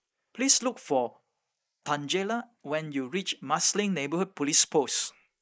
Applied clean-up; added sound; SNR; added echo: neural mask model Resemble Enhance denoiser.